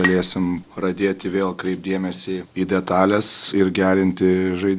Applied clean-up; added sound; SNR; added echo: none; Bowed string instrument; 11 dB; none.